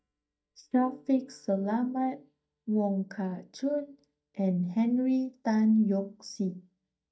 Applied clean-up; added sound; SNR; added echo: neural mask model DeepFilterNet 3.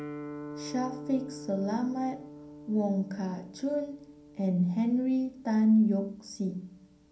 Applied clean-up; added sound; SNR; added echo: none; Guitar; 15 dB; reverberation time 0.6 s.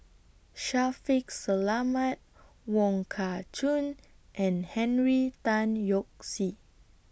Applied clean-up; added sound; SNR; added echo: none; none; none; none.